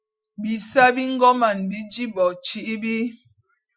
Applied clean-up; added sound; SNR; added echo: classical method Wiener filter.